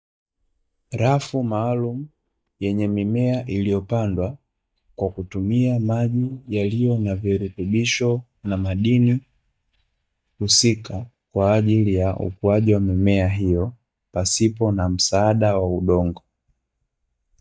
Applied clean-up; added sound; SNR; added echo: neural mask model DeepFilterNet 3.